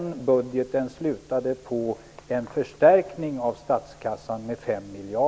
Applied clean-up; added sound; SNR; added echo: none; none; none; none.